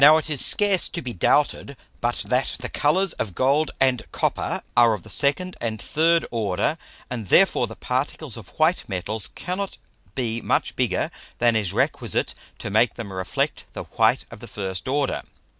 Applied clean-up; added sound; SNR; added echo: none; none; none; none.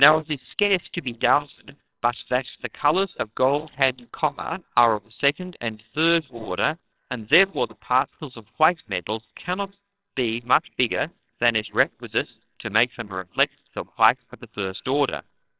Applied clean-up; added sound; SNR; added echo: neural separator model SepFormer WHAMR!.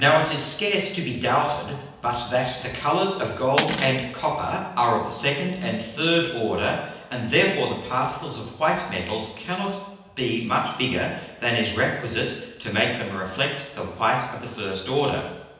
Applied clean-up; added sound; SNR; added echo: none; Cutlery, silverware; 7 dB; reverberation time 0.9 s.